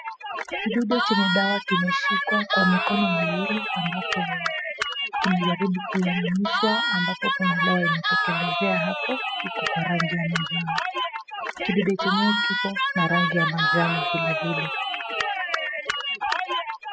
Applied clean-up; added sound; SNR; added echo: classical method spectral subtraction.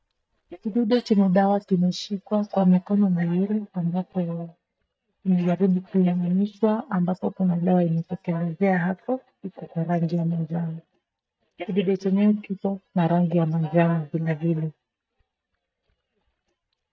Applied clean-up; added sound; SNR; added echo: neural mask model DeepFilterNet 3.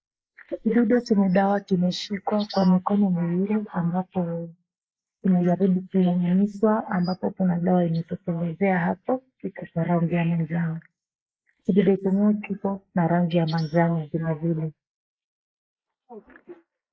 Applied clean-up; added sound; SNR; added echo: neural mask model Resemble Enhance denoiser.